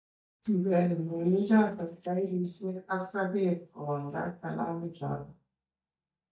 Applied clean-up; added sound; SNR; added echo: neural mask model DeepFilterNet 3.